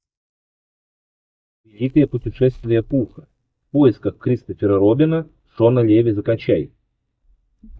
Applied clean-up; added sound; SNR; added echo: neural mask model DeepFilterNet 3.